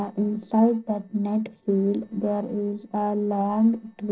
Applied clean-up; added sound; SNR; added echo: neural separator model SepFormer DNS4.